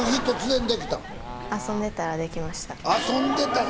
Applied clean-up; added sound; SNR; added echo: none; Bird / Fowl; 11 dB; none.